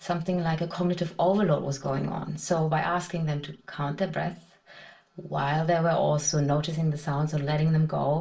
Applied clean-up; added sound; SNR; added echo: none; none; none; reverberation time 0.3 s.